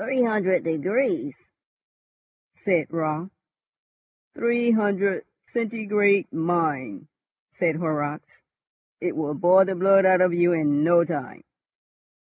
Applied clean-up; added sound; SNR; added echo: none; none; none; none.